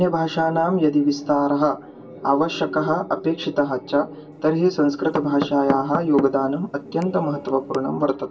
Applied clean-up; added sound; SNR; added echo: none; Knock / Wood; 11 dB; reverberation time 0.2 s.